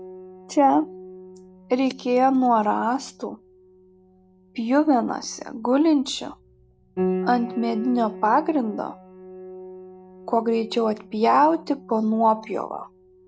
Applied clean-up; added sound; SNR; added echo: none; Piano; 13 dB; none.